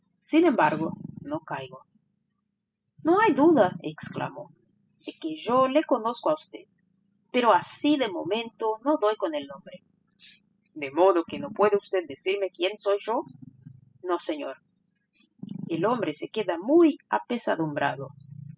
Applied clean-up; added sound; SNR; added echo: classical method spectral subtraction.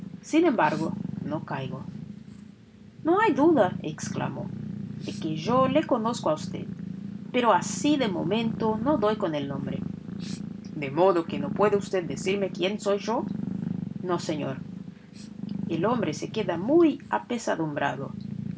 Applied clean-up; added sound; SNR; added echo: none; Purr; 8 dB; none.